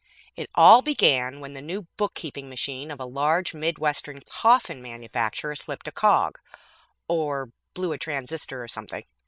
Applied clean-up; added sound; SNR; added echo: neural separator model SepFormer WHAM!.